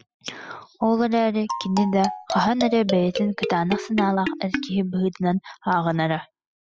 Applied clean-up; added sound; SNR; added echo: classical method spectral subtraction.